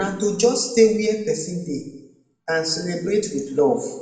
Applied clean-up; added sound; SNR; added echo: none; none; none; reverberation time 0.8 s.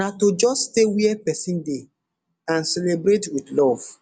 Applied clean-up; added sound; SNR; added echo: none; none; none; none.